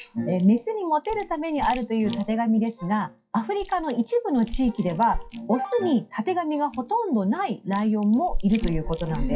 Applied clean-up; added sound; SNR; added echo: classical method WPE with log-MMSE.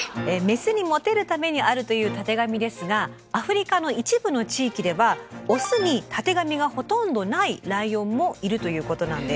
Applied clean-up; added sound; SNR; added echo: none; none; none; none.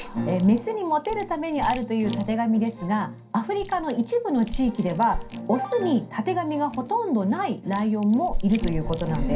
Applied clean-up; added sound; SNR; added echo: none; Chewing, mastication; 10 dB; reverberation time 0.3 s.